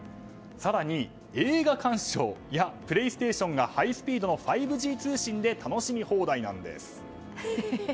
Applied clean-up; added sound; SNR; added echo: none; none; none; none.